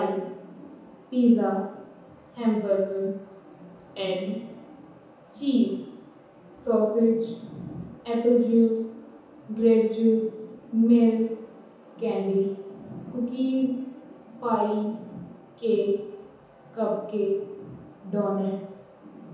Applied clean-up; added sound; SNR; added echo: none; none; none; reverberation time 0.9 s.